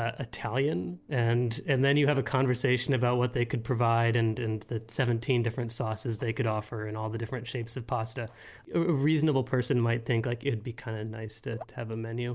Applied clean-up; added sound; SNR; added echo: neural separator model SepFormer DNS4.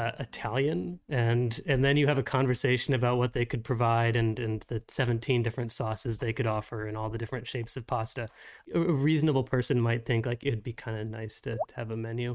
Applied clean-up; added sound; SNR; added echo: neural mask model RNNoise.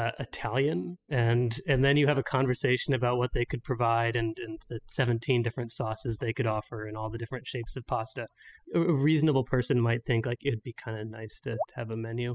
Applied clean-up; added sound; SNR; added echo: classical method spectral subtraction.